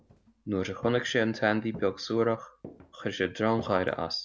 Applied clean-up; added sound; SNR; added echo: none; Walk, footsteps; 19 dB; none.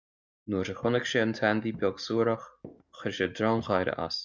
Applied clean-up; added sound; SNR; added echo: neural mask model DeepFilterNet 3.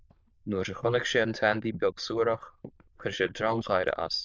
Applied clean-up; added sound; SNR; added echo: neural diffusion model UNIVERSE++.